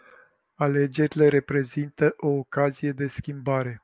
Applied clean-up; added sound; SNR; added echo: none; none; none; none.